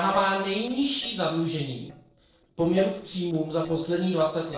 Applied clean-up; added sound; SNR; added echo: neural separator model SepFormer DNS4.